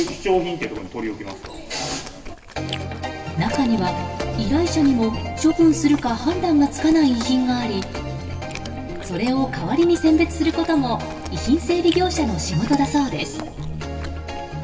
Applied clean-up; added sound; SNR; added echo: none; Chewing, mastication; 16 dB; reverberation time 1.3 s.